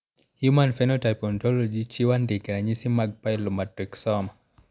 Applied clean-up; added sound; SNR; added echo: none; none; none; none.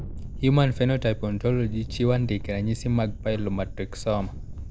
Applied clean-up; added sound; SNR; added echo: none; Thunder; 9 dB; none.